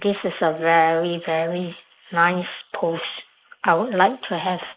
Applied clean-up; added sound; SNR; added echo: neural mask model Resemble Enhance denoiser.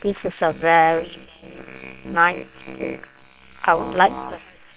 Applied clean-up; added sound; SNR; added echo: neural separator model SepFormer WHAM!.